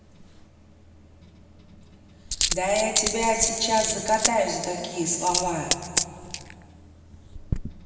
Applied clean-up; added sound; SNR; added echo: none; Coin (dropping); 3 dB; reverberation time 2.7 s.